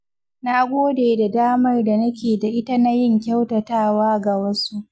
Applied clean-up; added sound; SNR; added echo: none; none; none; none.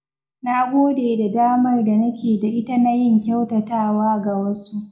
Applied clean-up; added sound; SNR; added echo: none; none; none; reverberation time 0.3 s.